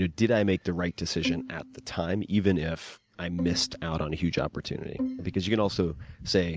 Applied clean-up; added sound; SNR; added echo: none; Bowed string instrument; 9 dB; none.